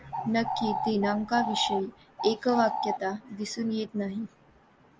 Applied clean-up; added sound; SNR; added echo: none; Bird; 3 dB; none.